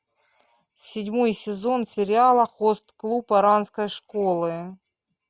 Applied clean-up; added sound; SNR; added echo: none; none; none; none.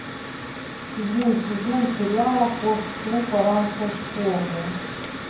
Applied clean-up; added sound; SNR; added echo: none; Mechanical fan; 8 dB; reverberation time 0.9 s.